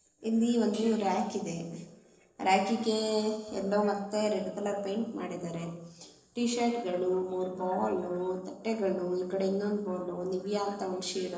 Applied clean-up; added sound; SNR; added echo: neural separator model SepFormer DNS4.